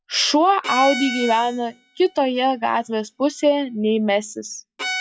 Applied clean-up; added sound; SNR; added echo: classical method log-MMSE.